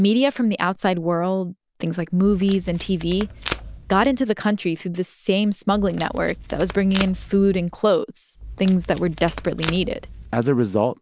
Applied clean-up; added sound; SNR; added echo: none; Packing tape, duct tape; 11 dB; none.